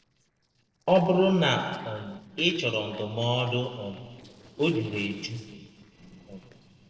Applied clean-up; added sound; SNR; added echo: neural separator model SepFormer DNS4.